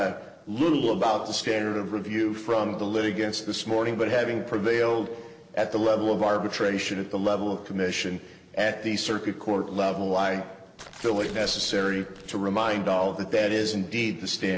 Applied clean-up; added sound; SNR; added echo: neural separator model SepFormer DNS4.